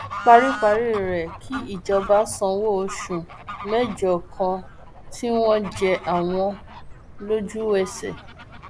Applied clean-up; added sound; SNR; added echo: none; Bird / Fowl; 12 dB; none.